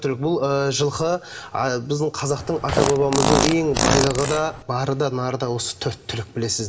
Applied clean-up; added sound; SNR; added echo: none; Fart; 0 dB; reverberation time 0.4 s.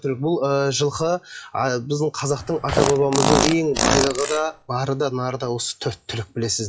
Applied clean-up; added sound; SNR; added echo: classical method WPE with log-MMSE.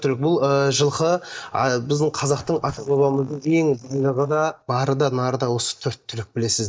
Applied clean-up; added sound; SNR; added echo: neural mask model DeepFilterNet 3.